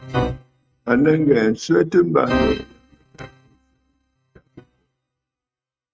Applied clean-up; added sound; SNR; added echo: neural mask model RNNoise.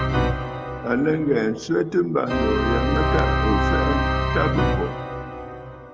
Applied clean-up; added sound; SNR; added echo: none; Organ; -1 dB; none.